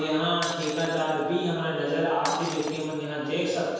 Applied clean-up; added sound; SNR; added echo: none; Shatter; 13 dB; reverberation time 1.2 s.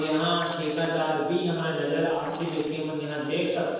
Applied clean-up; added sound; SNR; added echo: neural separator model SepFormer DNS4.